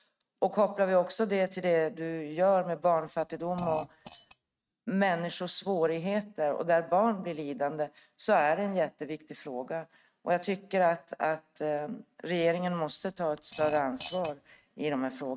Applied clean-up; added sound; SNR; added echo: neural mask model RNNoise.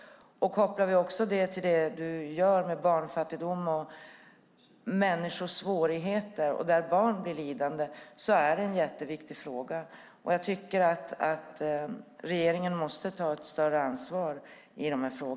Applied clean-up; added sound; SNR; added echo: none; none; none; none.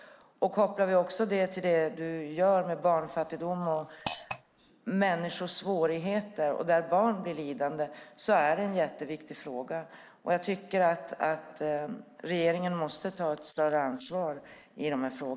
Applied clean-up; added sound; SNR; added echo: neural mask model Resemble Enhance denoiser.